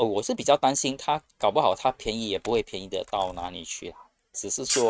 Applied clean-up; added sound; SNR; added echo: neural mask model RNNoise.